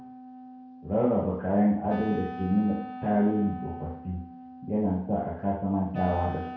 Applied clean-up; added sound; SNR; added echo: none; Wind instrument, woodwind instrument; 13 dB; reverberation time 0.6 s.